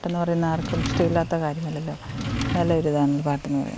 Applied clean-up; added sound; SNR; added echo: none; Drawer open or close; 5 dB; none.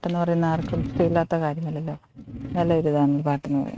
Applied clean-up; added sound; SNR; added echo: neural mask model RNNoise.